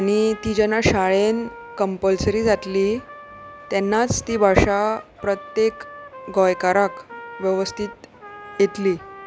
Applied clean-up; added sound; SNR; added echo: none; Trumpet; 18 dB; none.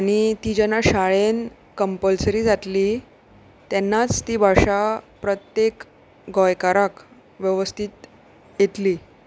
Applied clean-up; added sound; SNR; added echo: none; none; none; none.